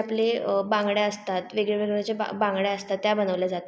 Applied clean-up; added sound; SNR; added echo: none; none; none; none.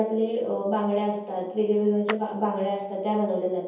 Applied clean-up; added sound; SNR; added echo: none; Clapping; 15 dB; reverberation time 0.7 s.